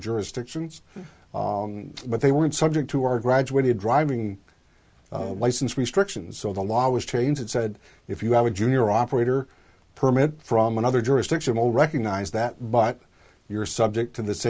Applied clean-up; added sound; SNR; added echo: none; none; none; none.